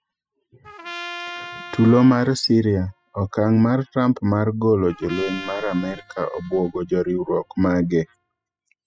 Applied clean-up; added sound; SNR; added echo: classical method spectral subtraction.